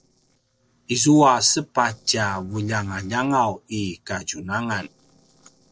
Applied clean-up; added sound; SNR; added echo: neural separator model SepFormer DNS4.